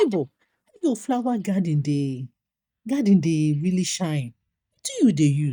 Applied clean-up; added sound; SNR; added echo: neural mask model DeepFilterNet 3.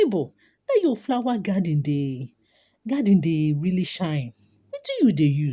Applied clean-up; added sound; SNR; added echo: none; none; none; none.